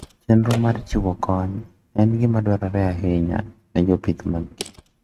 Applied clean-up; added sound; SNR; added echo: neural mask model RNNoise.